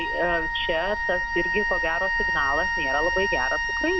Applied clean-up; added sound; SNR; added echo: none; Wind instrument, woodwind instrument; -2 dB; none.